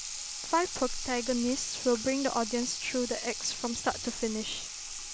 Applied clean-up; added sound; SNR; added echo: none; Sink (filling or washing) / Water tap, faucet; 6 dB; none.